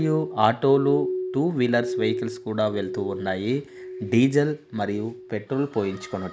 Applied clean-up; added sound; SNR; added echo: none; Glass; 9 dB; none.